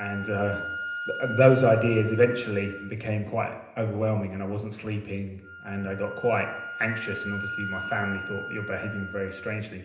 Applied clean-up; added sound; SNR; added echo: none; Wind instrument, woodwind instrument; 10 dB; reverberation time 0.9 s.